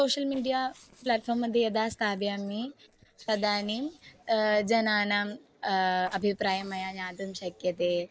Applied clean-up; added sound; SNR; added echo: neural separator model SepFormer DNS4.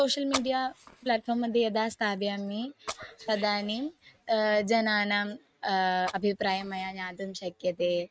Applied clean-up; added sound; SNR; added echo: neural mask model RNNoise.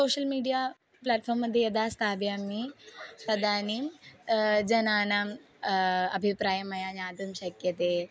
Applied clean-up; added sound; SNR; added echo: none; none; none; none.